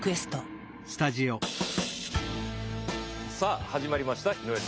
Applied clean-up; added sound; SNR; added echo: none; none; none; none.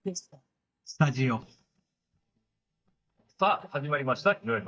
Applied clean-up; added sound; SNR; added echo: neural mask model DeepFilterNet 3.